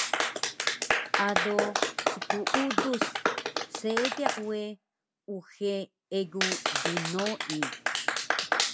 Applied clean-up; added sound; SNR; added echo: none; Clapping; -4 dB; none.